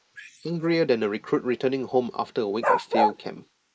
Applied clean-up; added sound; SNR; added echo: neural mask model Resemble Enhance denoiser.